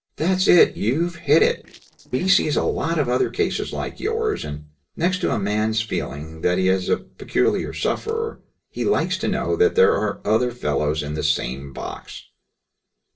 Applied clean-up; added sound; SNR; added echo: neural separator model SepFormer DNS4.